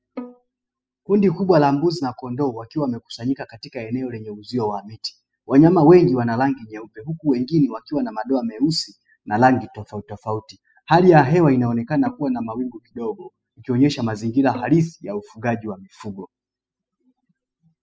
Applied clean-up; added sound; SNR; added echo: classical method spectral subtraction.